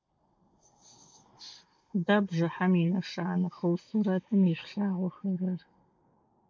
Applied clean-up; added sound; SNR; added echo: neural mask model Resemble Enhance denoiser.